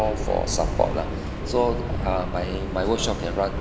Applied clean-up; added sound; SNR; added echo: none; Subway, metro, underground; 2 dB; none.